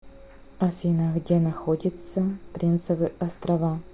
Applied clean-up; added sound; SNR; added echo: none; none; none; none.